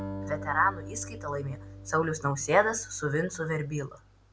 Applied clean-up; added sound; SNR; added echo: none; Acoustic guitar; 12 dB; none.